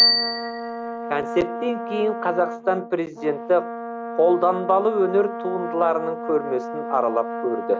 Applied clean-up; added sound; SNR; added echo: none; Bicycle bell + Brass instrument; 5 dB; none.